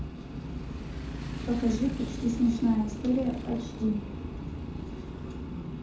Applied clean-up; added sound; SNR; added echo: none; Motorcycle; 10 dB; reverberation time 0.6 s.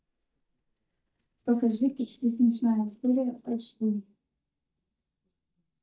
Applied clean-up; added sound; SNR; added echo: neural mask model DeepFilterNet 3.